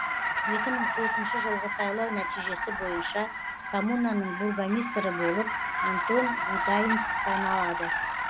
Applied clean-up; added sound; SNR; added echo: none; Car; -1 dB; none.